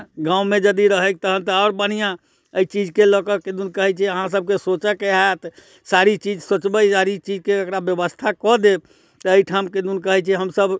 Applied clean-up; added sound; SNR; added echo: none; none; none; none.